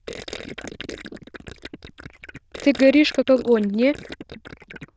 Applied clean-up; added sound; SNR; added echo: neural diffusion model UNIVERSE++.